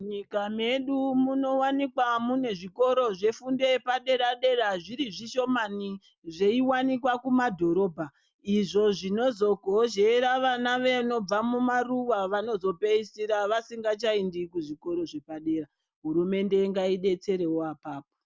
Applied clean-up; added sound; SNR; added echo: none; none; none; none.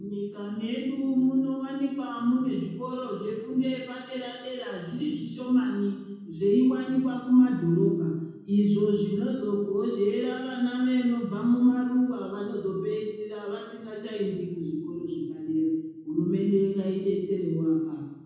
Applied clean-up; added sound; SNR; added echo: none; none; none; reverberation time 1.1 s.